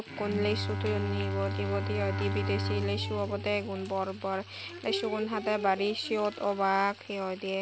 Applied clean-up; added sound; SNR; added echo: none; Bowed string instrument; 5 dB; none.